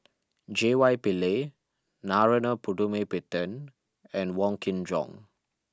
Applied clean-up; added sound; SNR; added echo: none; none; none; none.